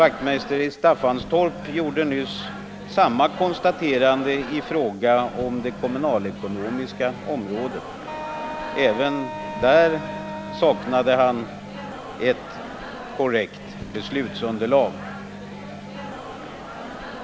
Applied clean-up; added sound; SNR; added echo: none; Microwave oven + Wind instrument, woodwind instrument; 11 dB; none.